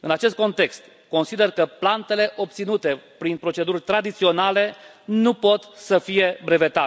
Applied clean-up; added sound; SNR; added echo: none; none; none; none.